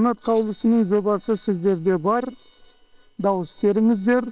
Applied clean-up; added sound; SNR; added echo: neural separator model SepFormer WHAM!.